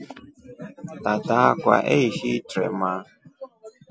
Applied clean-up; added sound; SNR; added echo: none; none; none; none.